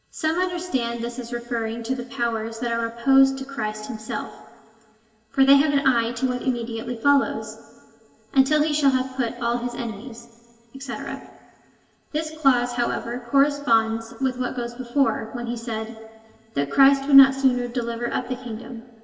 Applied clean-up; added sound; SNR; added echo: none; none; none; reverberation time 2.7 s.